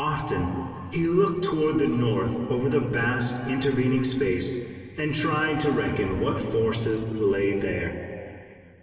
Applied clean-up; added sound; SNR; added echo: none; none; none; reverberation time 2.8 s.